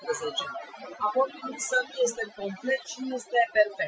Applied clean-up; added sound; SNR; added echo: classical method Wiener filter.